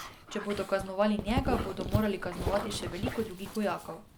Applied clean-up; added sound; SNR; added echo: none; Dog; 4 dB; none.